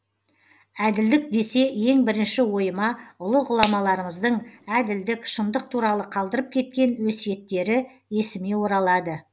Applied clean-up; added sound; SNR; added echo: none; Finger snapping; 10 dB; none.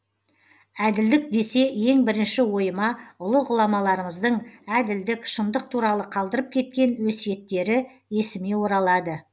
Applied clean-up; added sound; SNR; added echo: none; none; none; none.